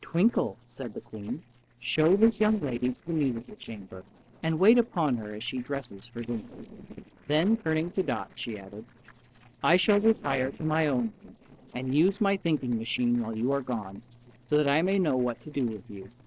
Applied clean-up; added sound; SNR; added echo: neural separator model SepFormer DNS4.